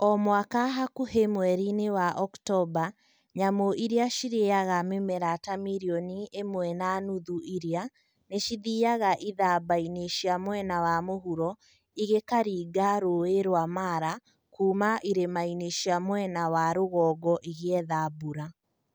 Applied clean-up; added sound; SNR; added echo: none; none; none; none.